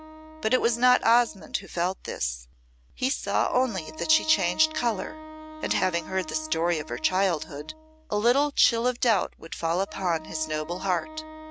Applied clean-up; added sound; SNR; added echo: none; Wind instrument, woodwind instrument; 17 dB; none.